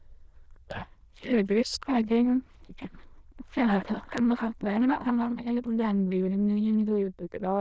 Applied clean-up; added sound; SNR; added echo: neural diffusion model UNIVERSE++.